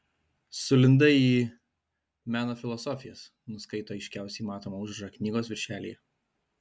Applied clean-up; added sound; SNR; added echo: none; none; none; none.